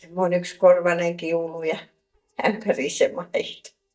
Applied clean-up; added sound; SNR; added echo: neural mask model DeepFilterNet 3.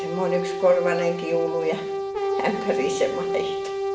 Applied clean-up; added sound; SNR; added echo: none; Brass instrument; 2 dB; reverberation time 0.7 s.